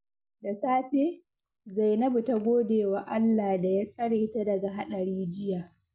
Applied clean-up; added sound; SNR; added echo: none; none; none; none.